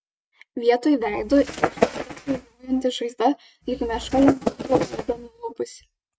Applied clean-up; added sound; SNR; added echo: neural mask model RNNoise.